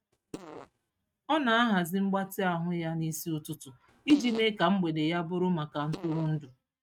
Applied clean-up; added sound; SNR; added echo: neural mask model RNNoise.